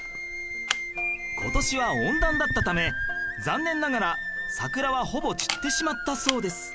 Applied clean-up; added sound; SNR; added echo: none; Camera; 7 dB; none.